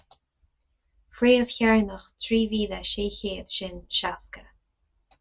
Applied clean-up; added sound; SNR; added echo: none; none; none; none.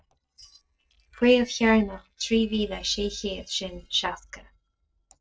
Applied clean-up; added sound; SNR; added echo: neural separator model SepFormer DNS4.